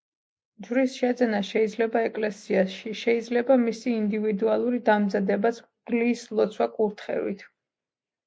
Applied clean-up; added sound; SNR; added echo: none; none; none; none.